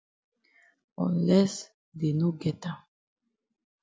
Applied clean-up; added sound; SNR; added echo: none; none; none; none.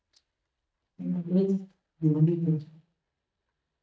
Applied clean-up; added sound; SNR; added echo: neural mask model DeepFilterNet 3.